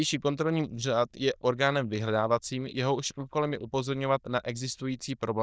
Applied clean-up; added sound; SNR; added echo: neural diffusion model UNIVERSE++.